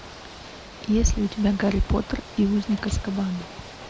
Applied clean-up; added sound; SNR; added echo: none; Ocean / Boat, Water vehicle; 15 dB; none.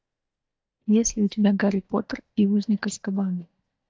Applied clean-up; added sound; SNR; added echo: neural mask model DeepFilterNet 3.